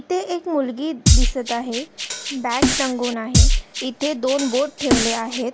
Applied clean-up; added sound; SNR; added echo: none; Drum kit; -5 dB; none.